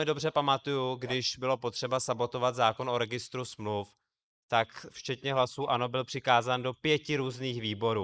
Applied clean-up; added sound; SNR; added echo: neural mask model Resemble Enhance denoiser.